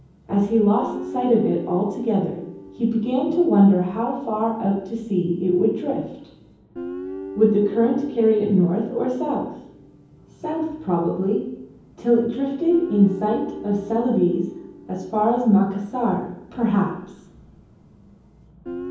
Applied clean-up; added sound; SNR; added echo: none; Guitar; 16 dB; reverberation time 0.9 s.